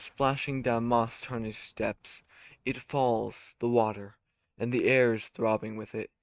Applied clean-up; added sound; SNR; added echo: neural mask model RNNoise.